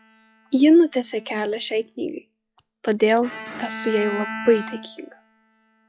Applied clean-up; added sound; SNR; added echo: classical method log-MMSE.